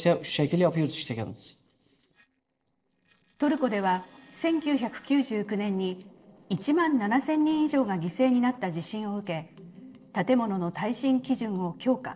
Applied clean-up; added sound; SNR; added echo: neural separator model SepFormer DNS4.